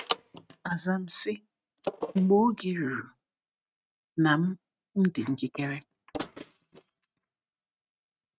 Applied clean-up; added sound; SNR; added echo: neural mask model RNNoise.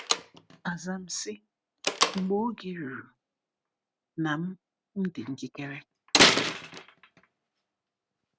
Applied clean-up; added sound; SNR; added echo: none; Slam; -5 dB; none.